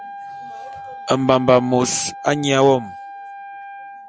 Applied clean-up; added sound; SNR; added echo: none; Wind instrument, woodwind instrument; 14 dB; none.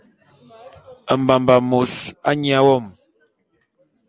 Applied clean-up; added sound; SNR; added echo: none; none; none; none.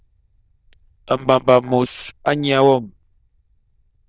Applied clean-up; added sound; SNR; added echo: neural diffusion model UNIVERSE++.